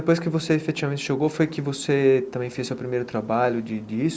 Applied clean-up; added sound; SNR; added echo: none; none; none; none.